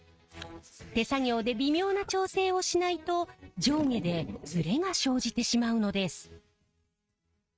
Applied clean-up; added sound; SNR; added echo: neural mask model RNNoise.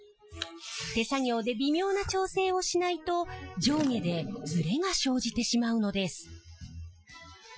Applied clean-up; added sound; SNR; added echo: classical method Wiener filter.